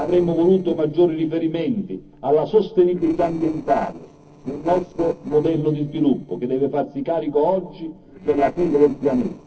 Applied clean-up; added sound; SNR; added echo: neural separator model SepFormer DNS4.